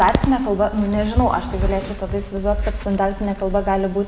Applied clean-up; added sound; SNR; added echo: none; none; none; none.